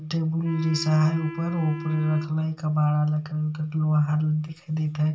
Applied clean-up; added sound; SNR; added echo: none; Wind instrument, woodwind instrument; 14 dB; reverberation time 0.2 s.